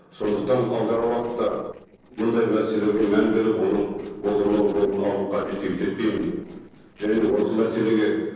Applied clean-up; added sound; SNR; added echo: neural separator model SepFormer DNS4.